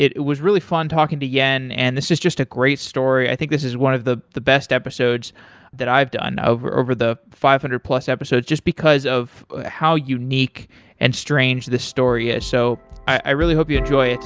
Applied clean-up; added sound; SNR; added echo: none; none; none; none.